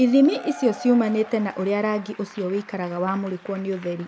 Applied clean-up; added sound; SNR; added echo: none; Applause / Crowd / Cheering; 18 dB; none.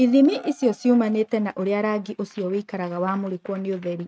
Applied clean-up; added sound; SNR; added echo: neural mask model RNNoise.